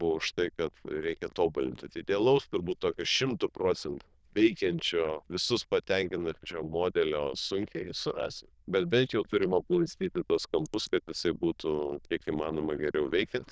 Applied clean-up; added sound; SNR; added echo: neural diffusion model UNIVERSE++.